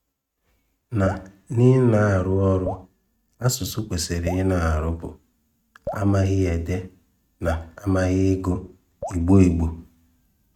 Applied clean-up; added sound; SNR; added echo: neural mask model RNNoise.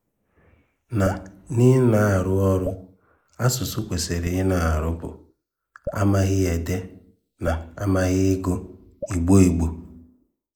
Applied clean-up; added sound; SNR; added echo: neural mask model Resemble Enhance denoiser.